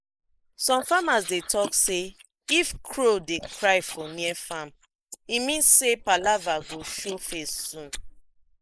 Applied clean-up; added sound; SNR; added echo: neural mask model Resemble Enhance denoiser.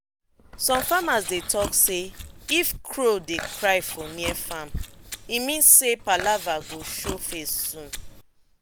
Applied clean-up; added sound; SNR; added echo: none; Chewing, mastication; 12 dB; none.